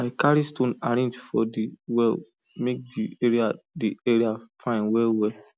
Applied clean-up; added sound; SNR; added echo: none; none; none; none.